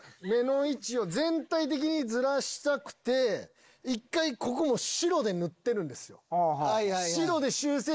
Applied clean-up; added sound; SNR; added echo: neural mask model Resemble Enhance denoiser.